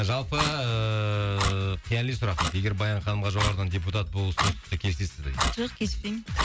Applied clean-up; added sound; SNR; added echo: none; Clock; 7 dB; none.